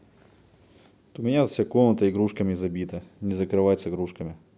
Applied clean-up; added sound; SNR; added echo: none; none; none; none.